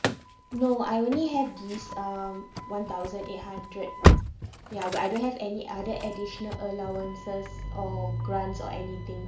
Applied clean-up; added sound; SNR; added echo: none; Slam / Engine starting; -2 dB; reverberation time 0.4 s.